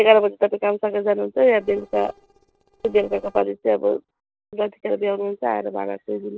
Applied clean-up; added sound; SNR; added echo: neural separator model SepFormer DNS4.